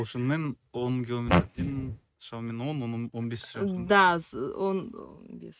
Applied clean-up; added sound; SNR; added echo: neural mask model RNNoise.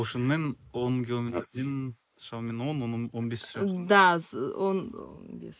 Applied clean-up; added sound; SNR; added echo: neural mask model Resemble Enhance denoiser.